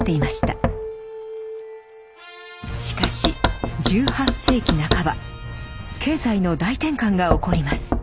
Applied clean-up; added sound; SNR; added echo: none; Knock; 2 dB; none.